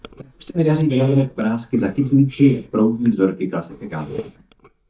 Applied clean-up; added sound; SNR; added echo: neural mask model DeepFilterNet 3.